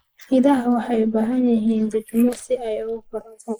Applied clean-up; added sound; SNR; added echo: neural mask model Resemble Enhance denoiser.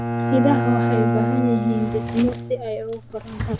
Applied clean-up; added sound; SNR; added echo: none; Bowed string instrument + Drawer open or close; 0 dB; none.